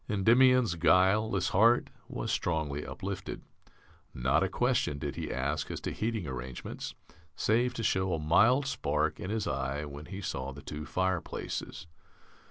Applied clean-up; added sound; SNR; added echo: none; none; none; none.